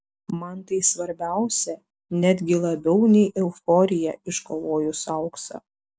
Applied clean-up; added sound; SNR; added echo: none; none; none; none.